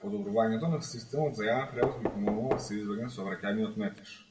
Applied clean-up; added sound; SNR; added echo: none; Knock; 6 dB; reverberation time 1.1 s.